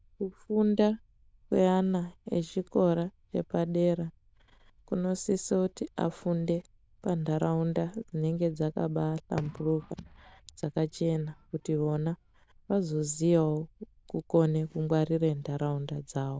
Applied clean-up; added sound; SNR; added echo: neural diffusion model UNIVERSE++.